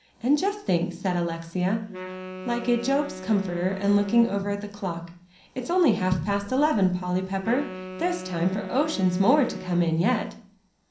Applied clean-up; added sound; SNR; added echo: none; Wind instrument, woodwind instrument; 13 dB; reverberation time 0.6 s.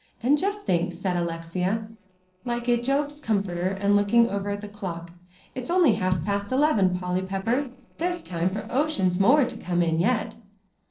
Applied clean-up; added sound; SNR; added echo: neural separator model SepFormer DNS4.